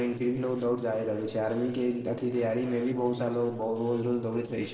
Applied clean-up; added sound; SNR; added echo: neural separator model SepFormer DNS4.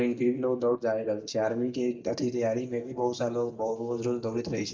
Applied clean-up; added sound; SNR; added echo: neural mask model DeepFilterNet 3.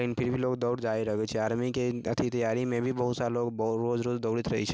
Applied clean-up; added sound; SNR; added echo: none; none; none; none.